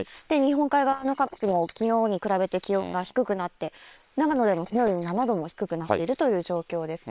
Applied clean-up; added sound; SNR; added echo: neural separator model SepFormer WHAM!.